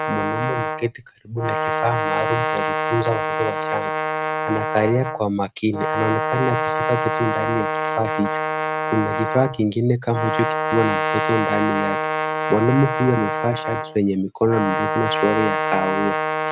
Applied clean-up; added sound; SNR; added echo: neural mask model RNNoise.